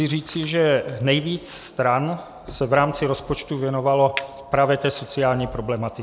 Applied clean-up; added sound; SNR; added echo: none; Chink, clink; 17 dB; none.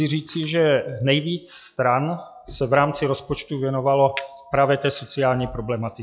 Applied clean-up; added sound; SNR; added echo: classical method log-MMSE.